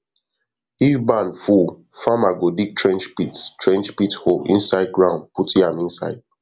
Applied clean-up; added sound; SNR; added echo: none; none; none; none.